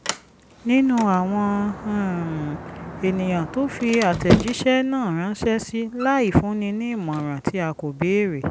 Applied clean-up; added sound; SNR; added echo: none; Sliding door; 8 dB; none.